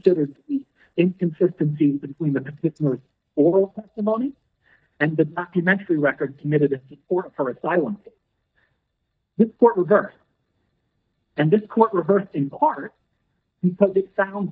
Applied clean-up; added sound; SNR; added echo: neural mask model DeepFilterNet 3.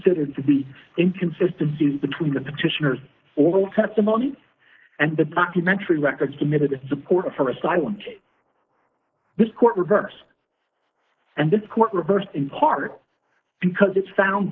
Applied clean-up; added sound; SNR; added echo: neural mask model Resemble Enhance denoiser.